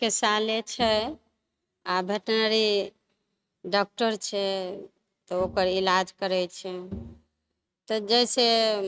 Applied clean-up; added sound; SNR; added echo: neural mask model RNNoise.